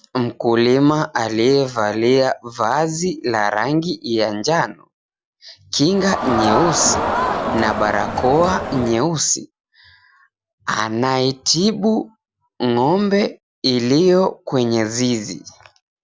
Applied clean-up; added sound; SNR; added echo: none; Crowd; 3 dB; none.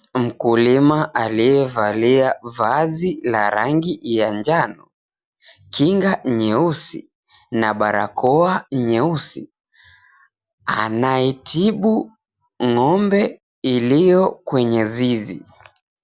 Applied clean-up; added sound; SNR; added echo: none; none; none; none.